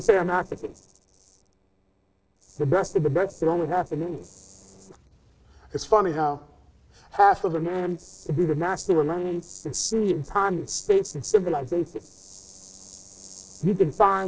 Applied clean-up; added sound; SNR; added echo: neural separator model SepFormer DNS4.